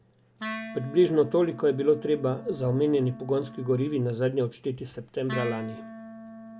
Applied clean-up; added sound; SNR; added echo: none; Wind instrument, woodwind instrument; 14 dB; none.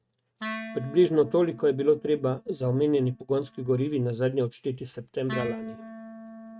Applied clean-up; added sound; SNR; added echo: neural mask model RNNoise.